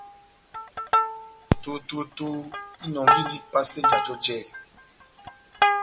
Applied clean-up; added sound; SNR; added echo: none; Plucked string instrument; -2 dB; none.